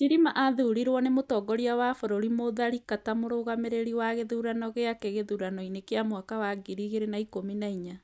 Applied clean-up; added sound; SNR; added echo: none; none; none; none.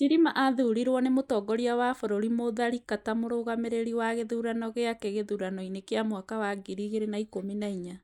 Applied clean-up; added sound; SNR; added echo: neural mask model Resemble Enhance denoiser.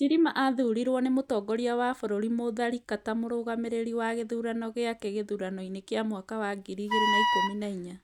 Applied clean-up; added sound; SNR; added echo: none; Wind instrument, woodwind instrument; -1 dB; none.